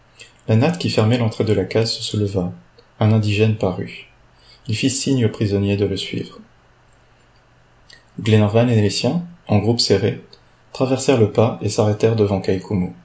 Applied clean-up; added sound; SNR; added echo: none; none; none; none.